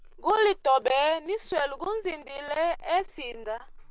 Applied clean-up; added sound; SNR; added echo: none; Buzz; 19 dB; none.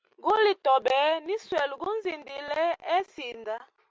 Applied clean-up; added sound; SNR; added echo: none; none; none; none.